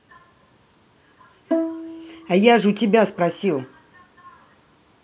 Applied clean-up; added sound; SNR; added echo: none; Bowed string instrument; 7 dB; none.